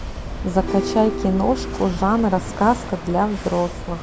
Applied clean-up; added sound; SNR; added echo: none; Walk, footsteps / Waves, surf / Wind + Acoustic guitar / Strum; 7 dB; none.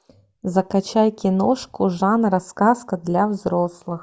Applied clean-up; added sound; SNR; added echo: none; none; none; none.